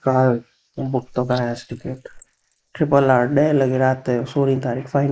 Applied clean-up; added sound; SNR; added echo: neural mask model Resemble Enhance denoiser.